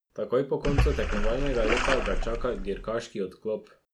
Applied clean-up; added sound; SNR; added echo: none; Splash, splatter; -2 dB; none.